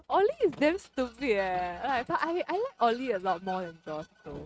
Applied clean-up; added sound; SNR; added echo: neural mask model RNNoise.